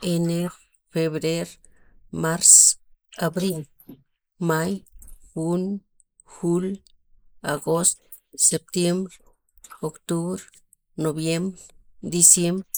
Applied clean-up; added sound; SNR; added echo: neural mask model Resemble Enhance denoiser.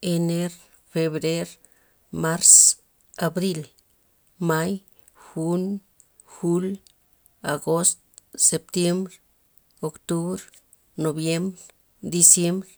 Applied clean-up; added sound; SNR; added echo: none; none; none; none.